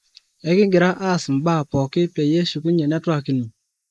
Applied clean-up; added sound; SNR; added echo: neural mask model Resemble Enhance denoiser.